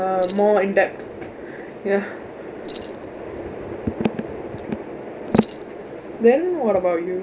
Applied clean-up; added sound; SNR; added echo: none; Keys jangling; 16 dB; none.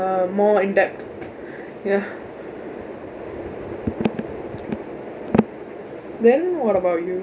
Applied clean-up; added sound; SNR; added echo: none; none; none; none.